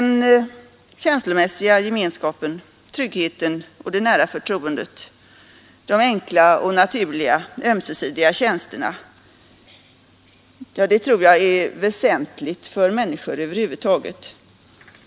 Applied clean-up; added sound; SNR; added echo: none; none; none; none.